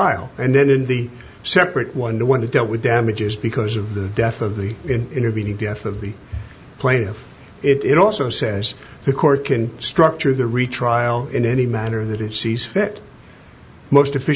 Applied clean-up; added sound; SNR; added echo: none; none; none; none.